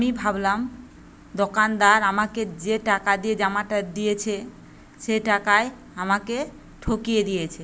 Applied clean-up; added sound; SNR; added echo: none; none; none; none.